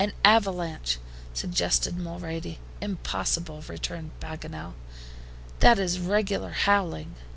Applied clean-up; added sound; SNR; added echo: none; none; none; none.